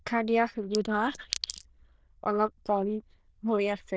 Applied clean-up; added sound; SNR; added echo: neural diffusion model UNIVERSE++.